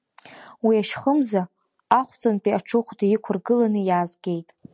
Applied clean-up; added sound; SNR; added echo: none; none; none; none.